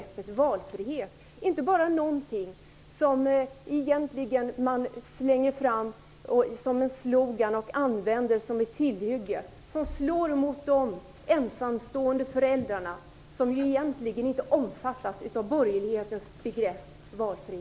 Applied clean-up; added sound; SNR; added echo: none; none; none; none.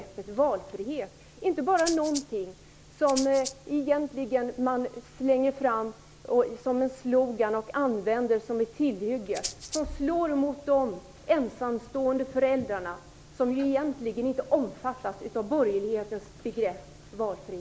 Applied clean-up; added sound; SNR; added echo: none; Rattle (instrument); 10 dB; none.